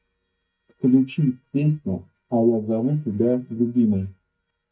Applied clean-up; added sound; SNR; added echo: neural mask model DeepFilterNet 3.